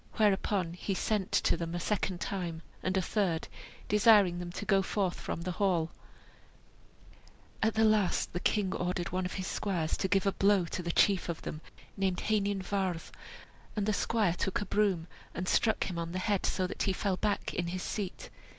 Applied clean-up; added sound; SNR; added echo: none; none; none; none.